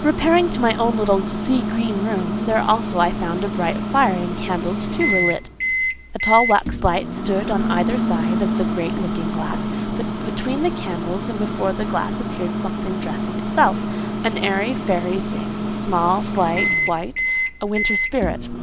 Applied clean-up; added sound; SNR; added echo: none; Microwave oven; 2 dB; none.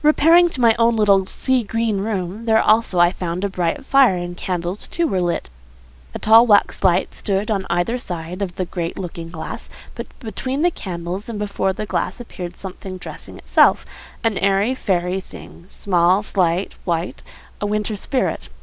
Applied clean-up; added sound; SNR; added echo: none; none; none; none.